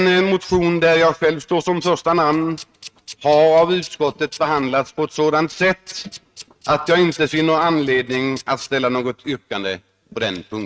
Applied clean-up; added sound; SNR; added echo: neural mask model RNNoise.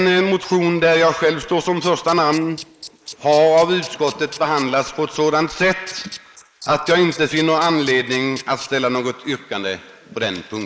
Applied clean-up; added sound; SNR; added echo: neural mask model Resemble Enhance denoiser.